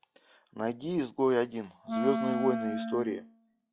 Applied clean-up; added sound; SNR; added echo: classical method log-MMSE.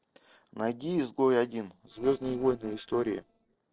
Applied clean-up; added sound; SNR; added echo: neural separator model SepFormer DNS4.